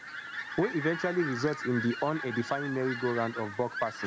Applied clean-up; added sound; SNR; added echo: none; Fowl; 8 dB; none.